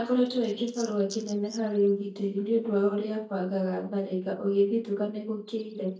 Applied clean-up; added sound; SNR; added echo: neural mask model DeepFilterNet 3.